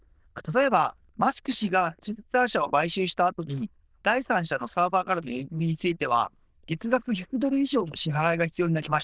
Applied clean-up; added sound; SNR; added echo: neural diffusion model UNIVERSE++.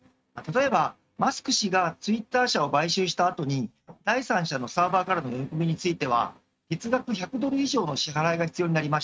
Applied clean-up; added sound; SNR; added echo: neural mask model RNNoise.